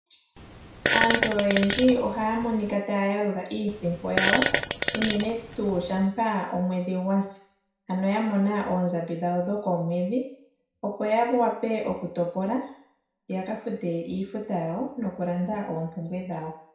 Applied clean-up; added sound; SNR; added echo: none; Fart; -2 dB; reverberation time 0.6 s.